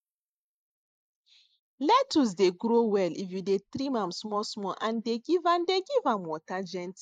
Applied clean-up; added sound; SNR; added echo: neural mask model Resemble Enhance denoiser.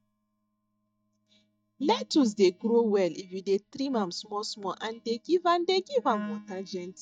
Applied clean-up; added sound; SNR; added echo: neural mask model DeepFilterNet 3.